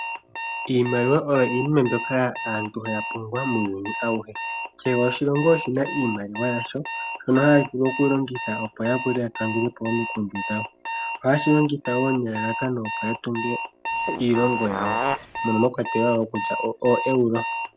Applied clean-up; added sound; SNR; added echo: none; Alarm + Fart; 7 dB; none.